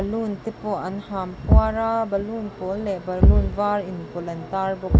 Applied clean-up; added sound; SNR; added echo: none; Thump, thud; -3 dB; none.